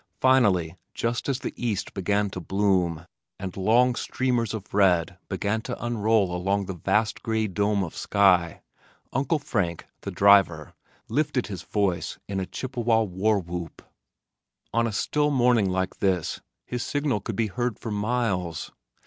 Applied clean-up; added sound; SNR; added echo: none; none; none; none.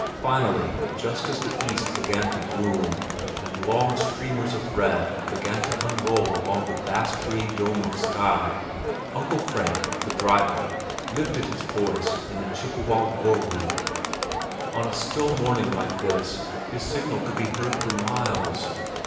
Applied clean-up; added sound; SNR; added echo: none; Crowd; 3 dB; reverberation time 1.3 s.